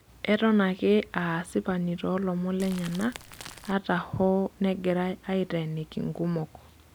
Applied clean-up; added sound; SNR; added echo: none; Crumpling, crinkling / Crackle; 16 dB; none.